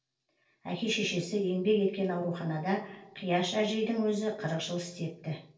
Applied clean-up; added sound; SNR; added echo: none; none; none; reverberation time 0.3 s.